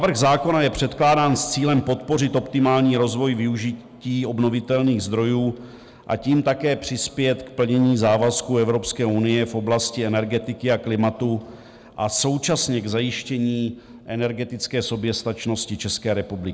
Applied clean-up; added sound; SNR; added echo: none; none; none; none.